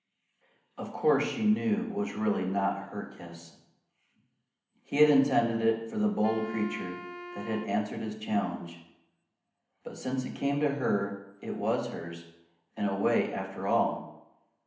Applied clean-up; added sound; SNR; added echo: none; Wind instrument, woodwind instrument; 13 dB; reverberation time 0.8 s.